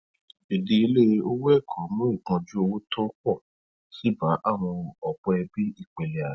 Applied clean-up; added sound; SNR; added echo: none; none; none; none.